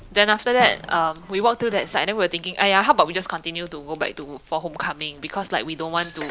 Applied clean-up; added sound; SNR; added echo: none; Scissors; 20 dB; none.